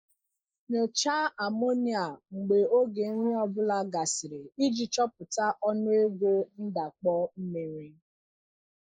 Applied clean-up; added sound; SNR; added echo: neural mask model Resemble Enhance denoiser.